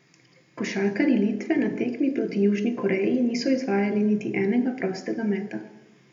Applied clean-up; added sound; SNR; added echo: none; none; none; reverberation time 0.8 s.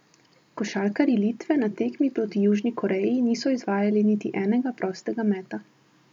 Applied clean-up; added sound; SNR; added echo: none; none; none; none.